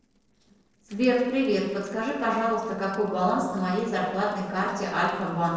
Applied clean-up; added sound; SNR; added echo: neural separator model SepFormer DNS4.